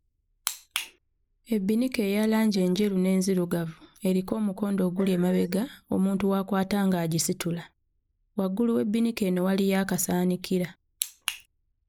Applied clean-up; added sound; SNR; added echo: neural mask model Resemble Enhance denoiser.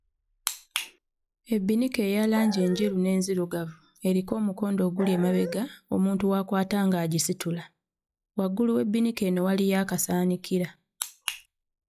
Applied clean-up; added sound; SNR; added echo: classical method log-MMSE.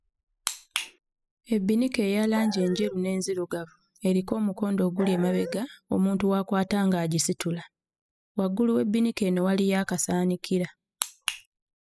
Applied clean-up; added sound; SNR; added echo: classical method spectral subtraction.